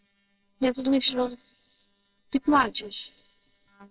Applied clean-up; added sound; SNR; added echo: neural separator model SepFormer WHAMR!.